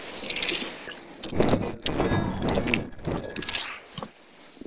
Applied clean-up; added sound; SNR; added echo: neural separator model SepFormer DNS4.